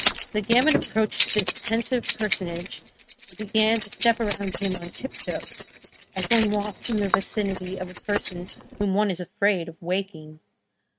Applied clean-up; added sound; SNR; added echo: neural mask model RNNoise.